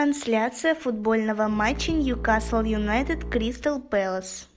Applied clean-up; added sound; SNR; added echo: none; Bowed string instrument; 9 dB; none.